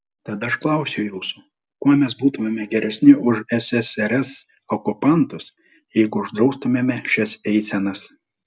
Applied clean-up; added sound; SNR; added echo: none; none; none; none.